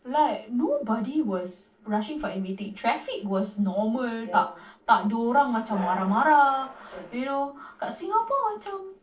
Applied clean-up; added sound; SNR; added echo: neural separator model SepFormer DNS4.